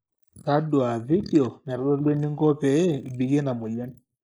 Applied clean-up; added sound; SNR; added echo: neural mask model Resemble Enhance denoiser.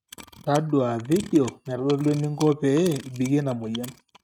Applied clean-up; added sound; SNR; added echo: neural mask model RNNoise.